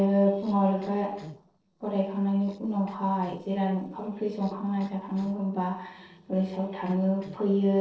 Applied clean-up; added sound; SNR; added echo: neural separator model SepFormer DNS4.